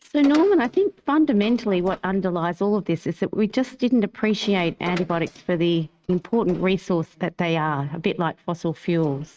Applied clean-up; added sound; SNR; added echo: neural mask model RNNoise.